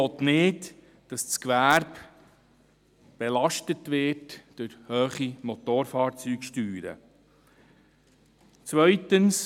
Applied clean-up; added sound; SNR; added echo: none; none; none; none.